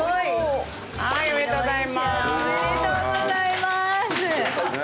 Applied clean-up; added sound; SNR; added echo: none; none; none; none.